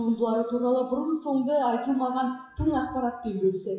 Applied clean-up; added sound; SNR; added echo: classical method WPE with log-MMSE.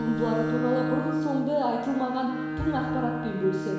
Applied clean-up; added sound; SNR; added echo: none; Bowed string instrument; 3 dB; reverberation time 1.0 s.